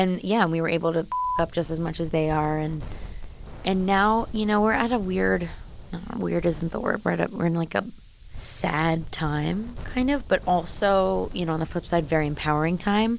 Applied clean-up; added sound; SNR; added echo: none; Wind; 13 dB; none.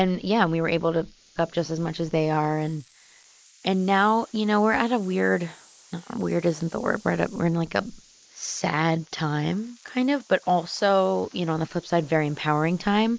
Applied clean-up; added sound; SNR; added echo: neural mask model Resemble Enhance denoiser.